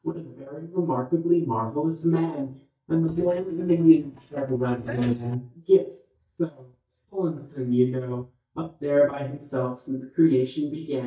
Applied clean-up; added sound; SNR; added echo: neural mask model DeepFilterNet 3.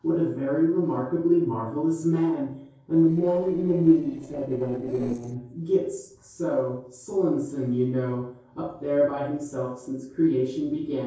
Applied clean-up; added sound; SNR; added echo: neural separator model SepFormer DNS4.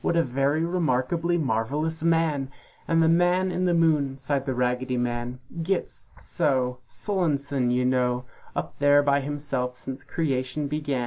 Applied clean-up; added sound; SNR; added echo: none; none; none; none.